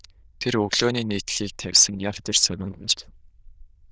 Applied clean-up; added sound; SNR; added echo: neural diffusion model UNIVERSE++.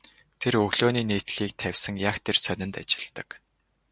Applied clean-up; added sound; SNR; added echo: none; none; none; none.